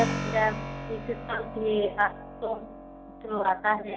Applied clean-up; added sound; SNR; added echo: none; Keyboard (musical); 7 dB; none.